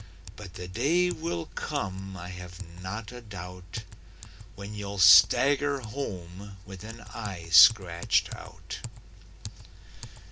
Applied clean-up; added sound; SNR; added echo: none; Typing; 15 dB; reverberation time 0.3 s.